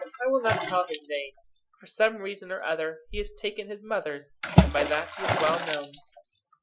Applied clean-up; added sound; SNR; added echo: classical method Wiener filter.